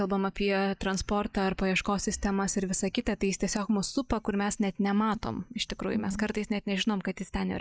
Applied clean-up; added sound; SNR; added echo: none; none; none; none.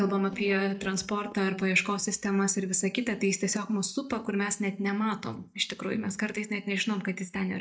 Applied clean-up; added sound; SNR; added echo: neural mask model DeepFilterNet 3.